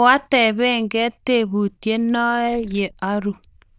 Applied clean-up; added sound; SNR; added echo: neural diffusion model UNIVERSE++.